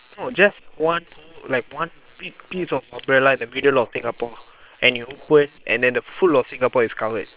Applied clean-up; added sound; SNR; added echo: neural separator model SepFormer WHAM!.